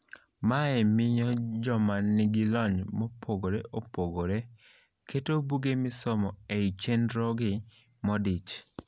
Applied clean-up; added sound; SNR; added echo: none; none; none; none.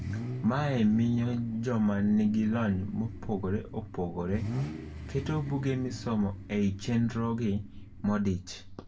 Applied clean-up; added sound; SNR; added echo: none; Idling / Accelerating, revving, vroom / Car; 10 dB; reverberation time 0.2 s.